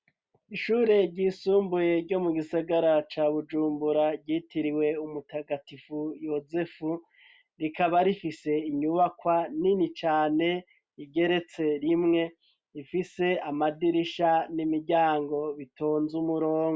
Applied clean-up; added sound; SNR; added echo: none; none; none; none.